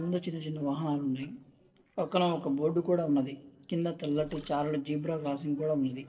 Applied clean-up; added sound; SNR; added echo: neural separator model SepFormer DNS4.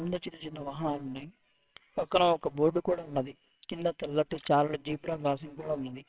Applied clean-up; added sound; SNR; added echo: neural separator model SepFormer WHAMR!.